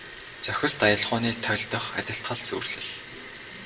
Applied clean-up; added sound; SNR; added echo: none; Liquid; 16 dB; reverberation time 1.9 s.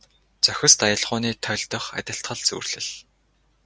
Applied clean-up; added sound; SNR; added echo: none; none; none; none.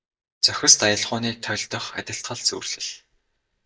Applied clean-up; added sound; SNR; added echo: neural mask model DeepFilterNet 3.